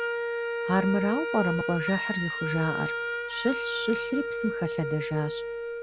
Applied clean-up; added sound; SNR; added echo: none; Wind instrument, woodwind instrument; 2 dB; none.